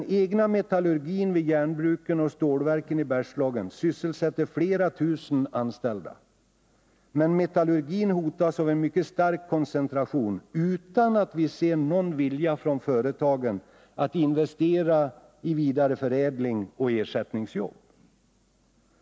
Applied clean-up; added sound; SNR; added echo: none; none; none; none.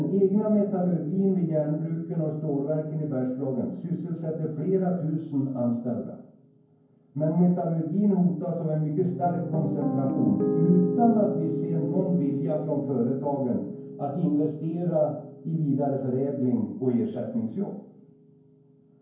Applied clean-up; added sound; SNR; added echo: none; Piano; 9 dB; reverberation time 0.9 s.